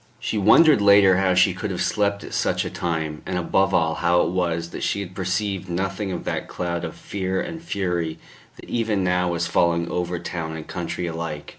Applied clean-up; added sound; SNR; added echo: none; none; none; none.